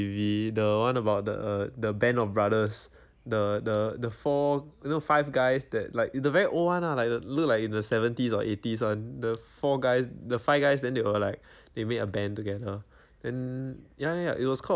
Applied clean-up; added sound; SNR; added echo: none; none; none; none.